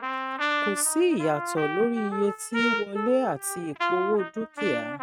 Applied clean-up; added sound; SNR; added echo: neural mask model RNNoise.